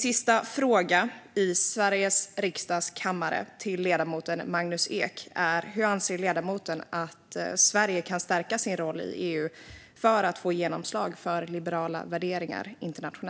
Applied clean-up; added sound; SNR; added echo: none; none; none; none.